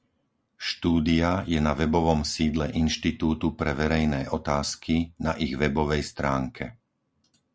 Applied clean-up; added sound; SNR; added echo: none; none; none; none.